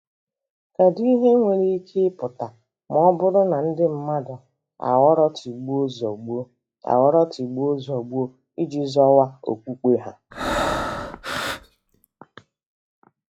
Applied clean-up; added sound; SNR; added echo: classical method log-MMSE.